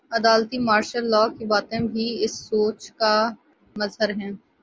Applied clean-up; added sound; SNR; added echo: none; none; none; none.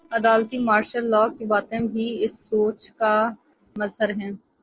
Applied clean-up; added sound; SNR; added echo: neural separator model SepFormer DNS4.